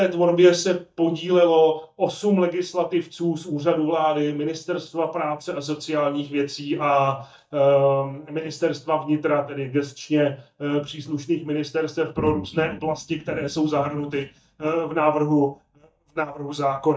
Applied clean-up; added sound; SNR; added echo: neural mask model DeepFilterNet 3.